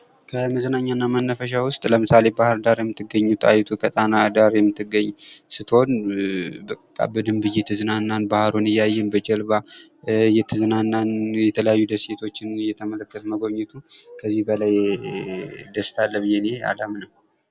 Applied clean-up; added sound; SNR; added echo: none; none; none; none.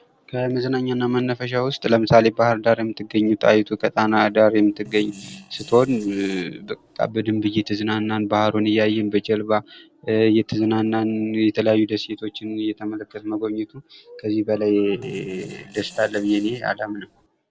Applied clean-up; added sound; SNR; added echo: neural separator model SepFormer DNS4.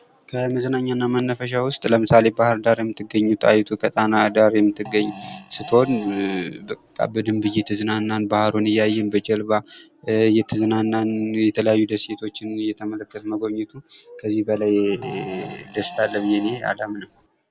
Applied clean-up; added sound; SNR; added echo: none; Fart; 17 dB; none.